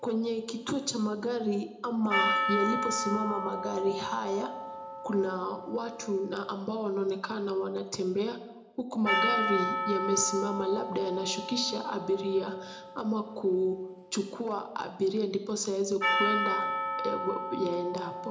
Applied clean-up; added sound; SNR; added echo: none; Percussion; 3 dB; reverberation time 0.6 s.